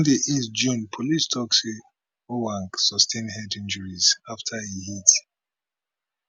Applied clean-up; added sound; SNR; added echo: none; none; none; none.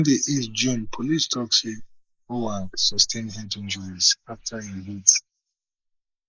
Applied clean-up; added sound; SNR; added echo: neural mask model Resemble Enhance denoiser.